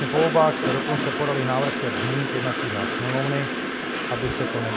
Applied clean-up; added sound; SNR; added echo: none; Train; 1 dB; none.